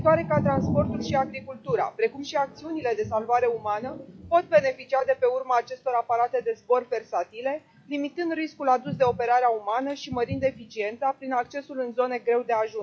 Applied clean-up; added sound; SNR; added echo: classical method log-MMSE.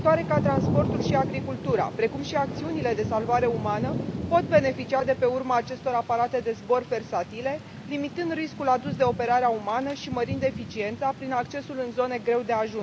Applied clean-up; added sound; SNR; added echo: none; Thunder / Rain; 6 dB; none.